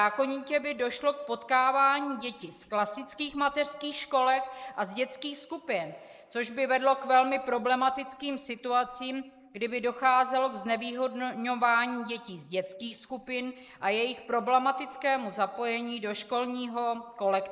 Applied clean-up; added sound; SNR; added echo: neural mask model Resemble Enhance denoiser.